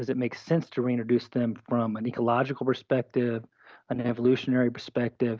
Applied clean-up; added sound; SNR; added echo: none; none; none; none.